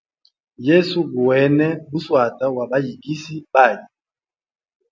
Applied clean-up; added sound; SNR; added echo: none; none; none; none.